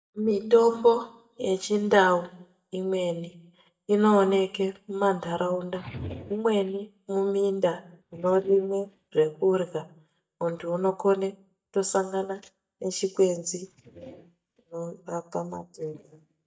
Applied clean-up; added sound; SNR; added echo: neural mask model DeepFilterNet 3.